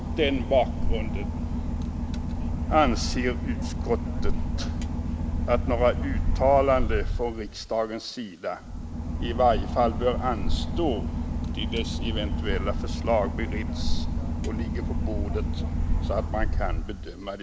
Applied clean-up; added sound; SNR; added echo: none; Engine / Boat, Water vehicle; -2 dB; none.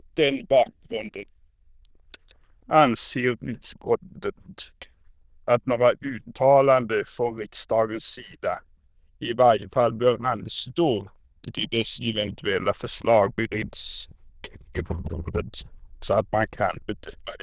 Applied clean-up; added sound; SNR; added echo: neural diffusion model UNIVERSE++.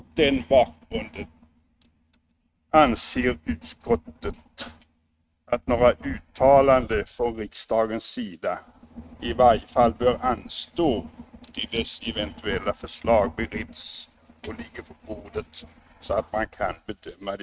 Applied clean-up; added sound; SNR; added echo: neural mask model RNNoise.